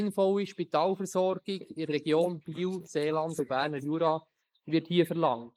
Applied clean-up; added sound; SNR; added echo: neural mask model Resemble Enhance denoiser.